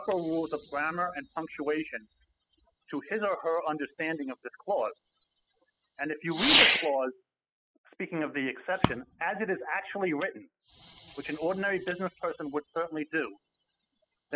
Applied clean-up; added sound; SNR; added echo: classical method spectral subtraction.